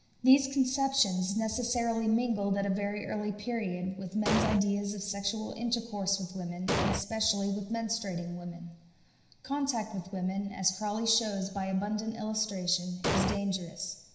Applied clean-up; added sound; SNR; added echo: none; Explosion; -2 dB; reverberation time 0.9 s.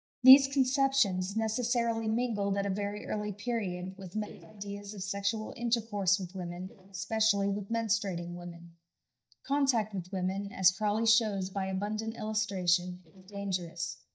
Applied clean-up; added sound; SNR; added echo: neural mask model DeepFilterNet 3.